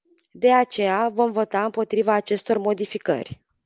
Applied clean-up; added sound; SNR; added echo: none; none; none; none.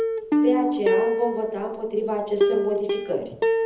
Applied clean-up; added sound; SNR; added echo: none; Plucked string instrument; -3 dB; reverberation time 0.7 s.